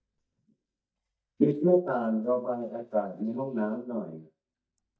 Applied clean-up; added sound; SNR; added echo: neural mask model DeepFilterNet 3.